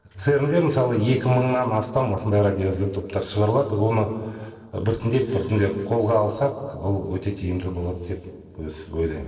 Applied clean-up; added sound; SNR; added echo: neural separator model SepFormer DNS4.